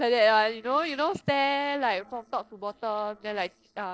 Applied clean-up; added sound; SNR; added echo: neural separator model SepFormer DNS4.